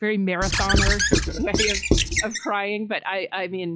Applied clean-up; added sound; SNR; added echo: classical method log-MMSE.